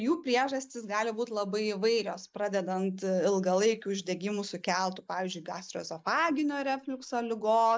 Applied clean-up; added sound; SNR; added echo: neural mask model Resemble Enhance denoiser.